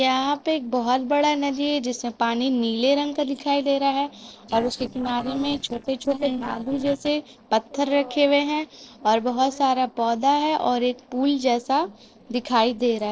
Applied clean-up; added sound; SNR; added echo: neural separator model SepFormer DNS4.